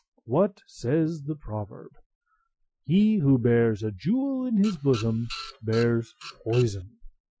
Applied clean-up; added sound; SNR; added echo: classical method Wiener filter.